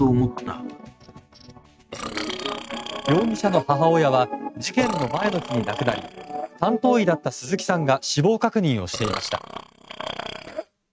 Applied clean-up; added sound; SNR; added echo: neural mask model RNNoise.